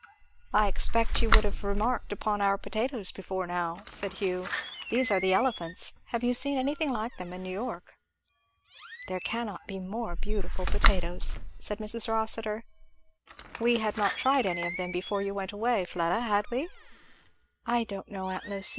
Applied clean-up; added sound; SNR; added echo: none; Slam; -1 dB; none.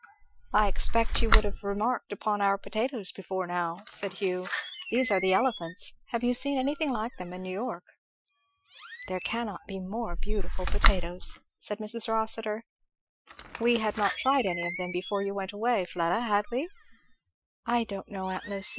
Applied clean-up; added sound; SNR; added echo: classical method Wiener filter.